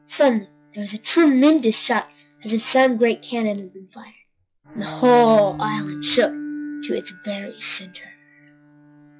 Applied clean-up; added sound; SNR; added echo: classical method log-MMSE.